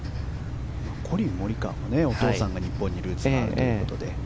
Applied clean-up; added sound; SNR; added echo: none; Breathing; 18 dB; none.